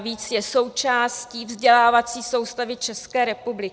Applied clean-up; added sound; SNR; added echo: none; none; none; none.